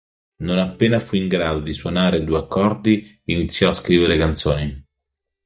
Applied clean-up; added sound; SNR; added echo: neural mask model DeepFilterNet 3.